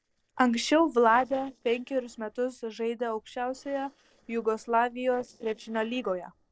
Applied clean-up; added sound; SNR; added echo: neural separator model SepFormer DNS4.